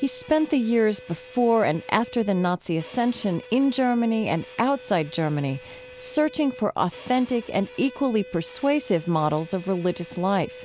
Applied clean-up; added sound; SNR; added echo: none; Bowed string instrument; 19 dB; none.